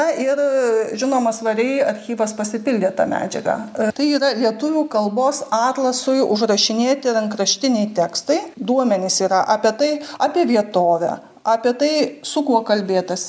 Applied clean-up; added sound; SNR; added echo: none; none; none; none.